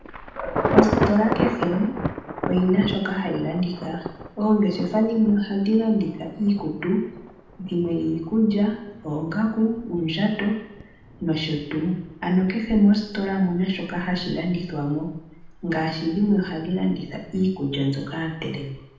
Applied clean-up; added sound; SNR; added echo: none; Thunder / Traffic noise, roadway noise / Rain / Insect; 8 dB; reverberation time 0.8 s.